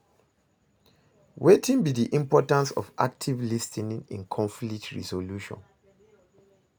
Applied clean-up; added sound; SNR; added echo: none; none; none; none.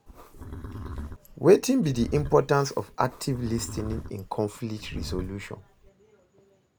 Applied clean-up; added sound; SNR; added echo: none; Livestock, farm animals, working animals; 12 dB; none.